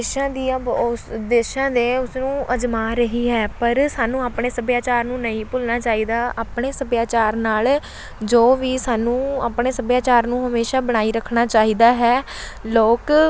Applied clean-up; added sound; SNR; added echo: none; none; none; none.